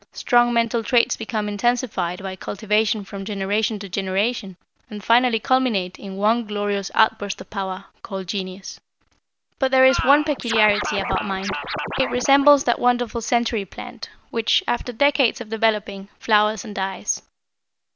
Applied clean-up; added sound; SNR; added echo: none; Scratching (performance technique); 6 dB; none.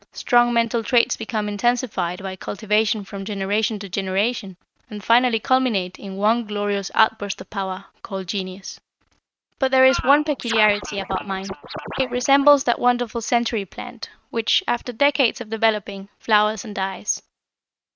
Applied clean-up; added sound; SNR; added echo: neural mask model RNNoise.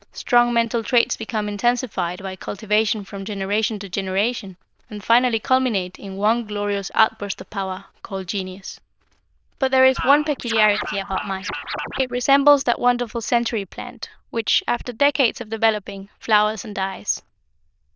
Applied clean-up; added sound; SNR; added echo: neural diffusion model UNIVERSE++.